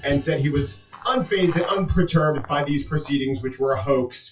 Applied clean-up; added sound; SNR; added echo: classical method WPE with log-MMSE.